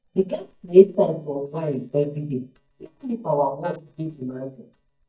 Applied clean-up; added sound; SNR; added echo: neural mask model DeepFilterNet 3.